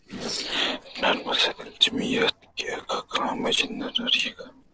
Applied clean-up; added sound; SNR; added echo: neural separator model SepFormer DNS4.